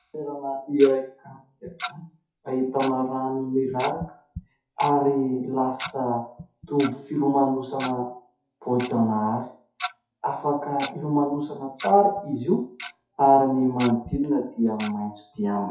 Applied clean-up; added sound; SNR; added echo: classical method WPE with log-MMSE.